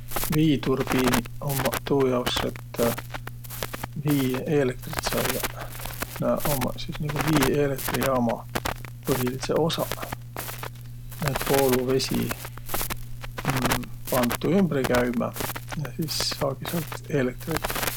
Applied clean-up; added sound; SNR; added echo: none; Crackle; 4 dB; none.